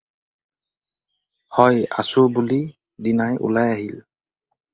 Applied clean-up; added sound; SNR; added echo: none; none; none; none.